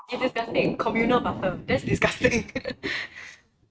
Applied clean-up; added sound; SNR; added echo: neural mask model RNNoise.